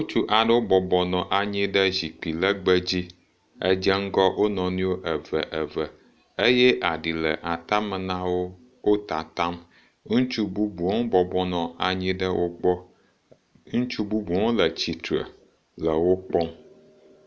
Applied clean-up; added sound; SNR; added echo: none; none; none; none.